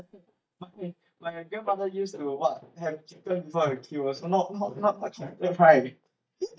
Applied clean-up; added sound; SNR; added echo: neural mask model DeepFilterNet 3.